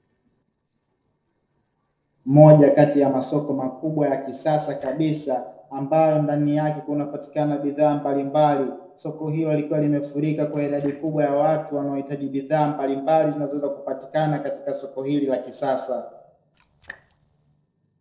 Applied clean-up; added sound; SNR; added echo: neural separator model SepFormer DNS4.